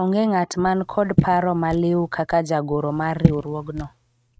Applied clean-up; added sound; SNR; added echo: neural mask model RNNoise.